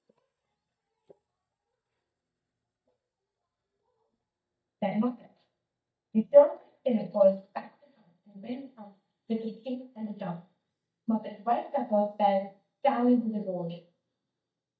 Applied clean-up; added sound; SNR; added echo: neural mask model DeepFilterNet 3.